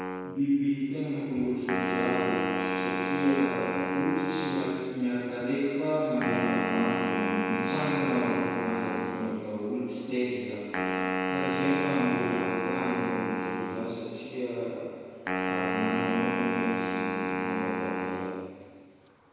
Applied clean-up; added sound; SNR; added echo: none; Wind instrument, woodwind instrument; 1 dB; reverberation time 2.2 s.